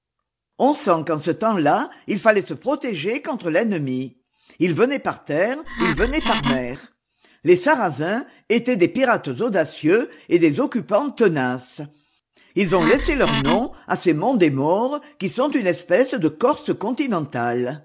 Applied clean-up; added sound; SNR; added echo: none; Wood; 3 dB; none.